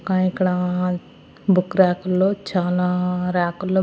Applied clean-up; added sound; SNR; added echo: none; none; none; none.